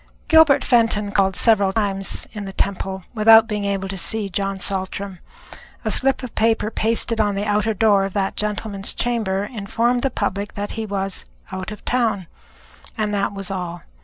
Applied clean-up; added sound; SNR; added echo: none; none; none; none.